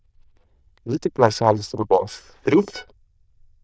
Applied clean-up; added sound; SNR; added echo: neural diffusion model UNIVERSE++.